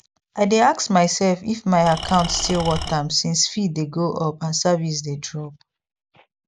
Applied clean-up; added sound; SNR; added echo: none; Engine / Tools; 9 dB; none.